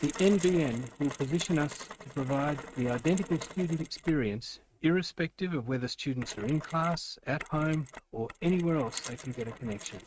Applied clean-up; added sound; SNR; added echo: neural mask model RNNoise.